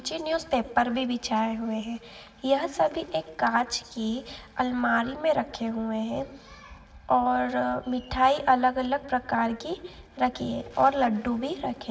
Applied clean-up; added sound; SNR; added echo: none; none; none; reverberation time 2.4 s.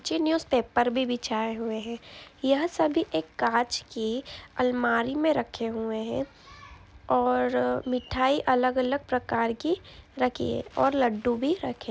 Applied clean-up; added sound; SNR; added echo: none; none; none; none.